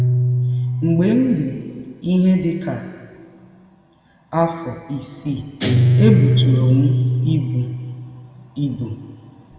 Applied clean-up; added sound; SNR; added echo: none; Guitar; -1 dB; reverberation time 1.9 s.